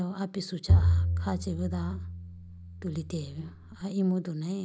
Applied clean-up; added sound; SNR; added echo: none; Bowed string instrument; -5 dB; none.